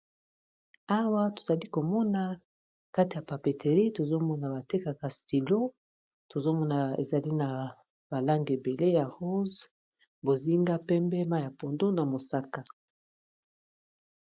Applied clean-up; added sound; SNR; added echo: none; none; none; none.